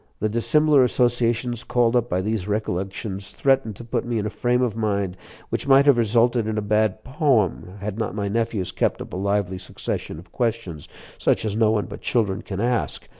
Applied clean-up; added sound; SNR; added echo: none; none; none; none.